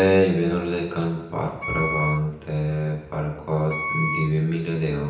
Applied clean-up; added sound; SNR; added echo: none; Wind instrument, woodwind instrument; 6 dB; reverberation time 0.9 s.